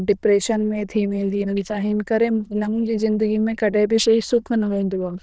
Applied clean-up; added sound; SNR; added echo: neural diffusion model UNIVERSE++.